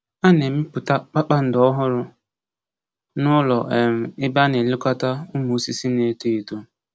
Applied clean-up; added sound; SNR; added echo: none; none; none; none.